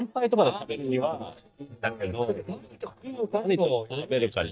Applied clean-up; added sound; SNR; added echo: neural mask model DeepFilterNet 3.